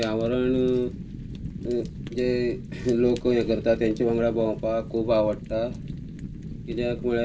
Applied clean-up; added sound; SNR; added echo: none; Fire; 10 dB; reverberation time 0.2 s.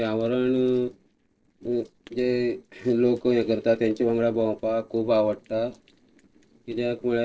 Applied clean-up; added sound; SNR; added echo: neural separator model SepFormer DNS4.